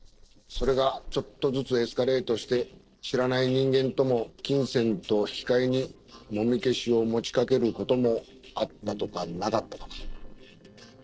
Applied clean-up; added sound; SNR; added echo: neural separator model SepFormer DNS4.